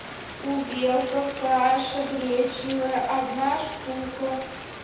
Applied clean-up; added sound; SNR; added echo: none; Rain; 12 dB; reverberation time 0.8 s.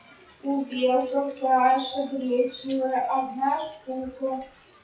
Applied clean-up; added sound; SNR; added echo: classical method WPE with log-MMSE.